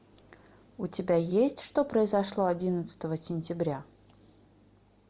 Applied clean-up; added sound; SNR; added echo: none; none; none; none.